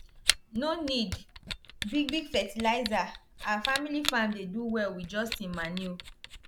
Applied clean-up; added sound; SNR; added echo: none; Camera; 6 dB; none.